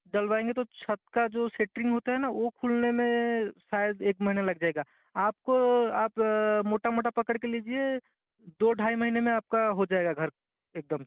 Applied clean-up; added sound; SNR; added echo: none; none; none; none.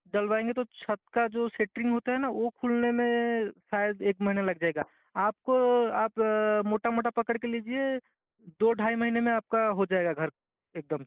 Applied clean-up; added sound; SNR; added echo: neural mask model Resemble Enhance denoiser.